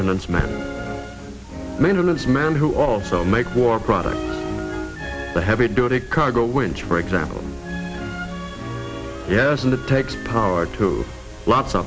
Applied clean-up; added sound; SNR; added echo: none; Telephone; 20 dB; none.